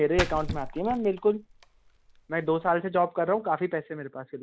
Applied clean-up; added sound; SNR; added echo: none; Splash, splatter; 9 dB; none.